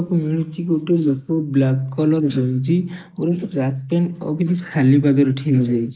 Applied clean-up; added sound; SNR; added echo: neural mask model Resemble Enhance denoiser.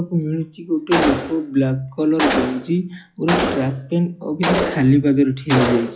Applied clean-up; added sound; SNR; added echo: classical method log-MMSE.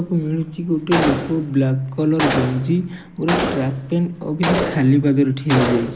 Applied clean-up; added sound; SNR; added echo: none; Gunshot, gunfire; 6 dB; none.